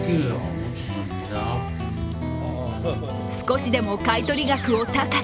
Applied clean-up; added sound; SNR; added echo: none; Guitar; 3 dB; none.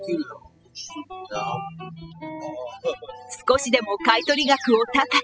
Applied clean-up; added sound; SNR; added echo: classical method spectral subtraction.